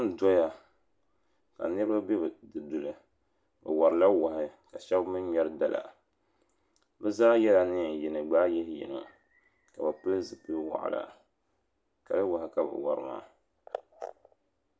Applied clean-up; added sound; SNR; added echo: none; none; none; none.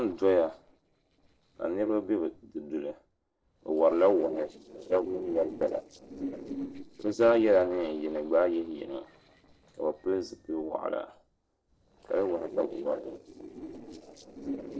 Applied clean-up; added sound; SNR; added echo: neural separator model SepFormer DNS4.